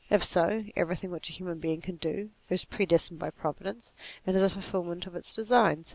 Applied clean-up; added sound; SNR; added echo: none; none; none; none.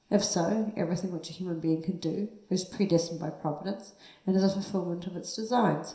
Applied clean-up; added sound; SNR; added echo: none; none; none; reverberation time 0.7 s.